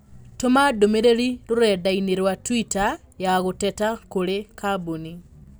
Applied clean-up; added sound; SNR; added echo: none; none; none; none.